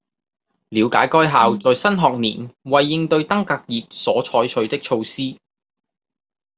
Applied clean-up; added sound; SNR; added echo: none; none; none; none.